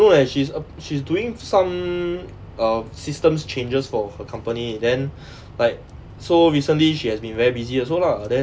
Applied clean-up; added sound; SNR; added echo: none; none; none; none.